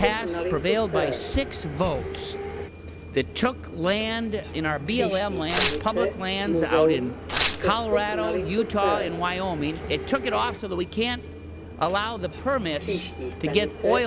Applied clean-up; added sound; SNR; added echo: none; Subway, metro, underground + Tearing; 2 dB; none.